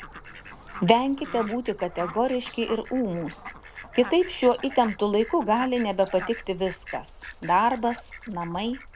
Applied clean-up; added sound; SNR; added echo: none; Fowl; 15 dB; none.